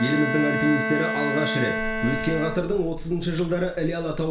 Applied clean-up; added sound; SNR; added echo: none; Bowed string instrument; 4 dB; reverberation time 0.5 s.